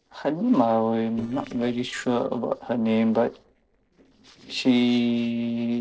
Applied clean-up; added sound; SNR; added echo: neural separator model SepFormer DNS4.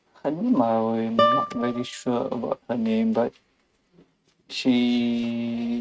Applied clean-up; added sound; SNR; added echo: neural mask model RNNoise.